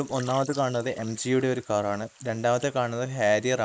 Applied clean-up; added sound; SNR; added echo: neural mask model Resemble Enhance denoiser.